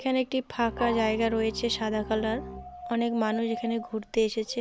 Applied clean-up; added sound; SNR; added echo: none; Bowed string instrument + Dog; 12 dB; none.